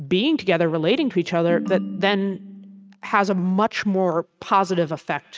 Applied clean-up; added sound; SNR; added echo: neural mask model RNNoise.